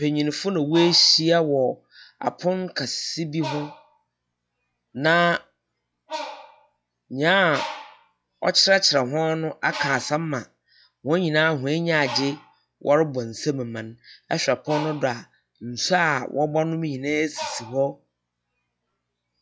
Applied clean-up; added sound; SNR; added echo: classical method log-MMSE.